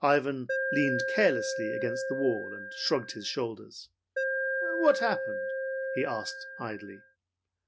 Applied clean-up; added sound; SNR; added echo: none; Alarm; 2 dB; none.